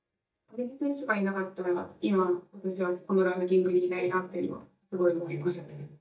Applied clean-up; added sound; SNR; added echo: neural mask model DeepFilterNet 3.